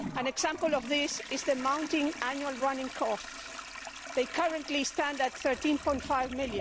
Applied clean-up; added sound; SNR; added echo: none; Toilet flush; 11 dB; none.